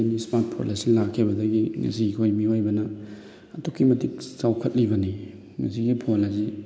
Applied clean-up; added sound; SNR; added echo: none; none; none; none.